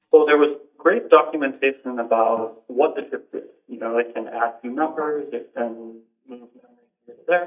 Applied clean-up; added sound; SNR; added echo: neural mask model DeepFilterNet 3.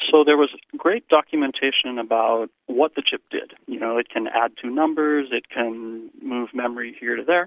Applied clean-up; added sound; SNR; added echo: none; none; none; none.